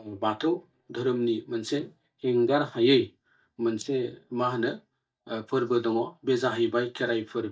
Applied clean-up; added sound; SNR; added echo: neural mask model DeepFilterNet 3.